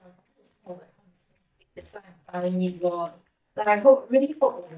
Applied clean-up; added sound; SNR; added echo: neural mask model DeepFilterNet 3.